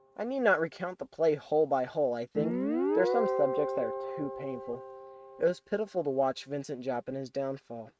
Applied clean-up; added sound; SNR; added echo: neural mask model RNNoise.